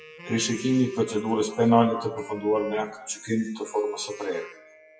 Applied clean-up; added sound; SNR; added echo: classical method WPE with log-MMSE.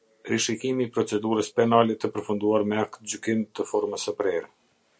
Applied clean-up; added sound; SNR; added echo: none; none; none; none.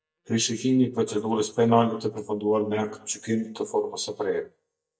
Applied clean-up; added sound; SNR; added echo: neural mask model DeepFilterNet 3.